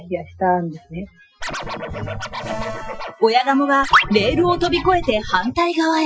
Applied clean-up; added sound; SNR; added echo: classical method Wiener filter.